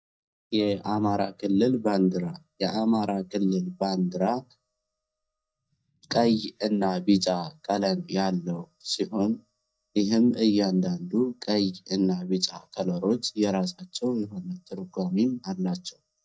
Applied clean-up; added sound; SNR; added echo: neural mask model DeepFilterNet 3.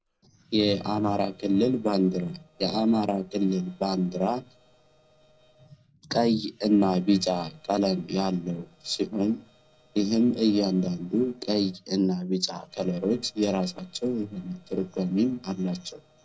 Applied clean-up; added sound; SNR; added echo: neural separator model SepFormer DNS4.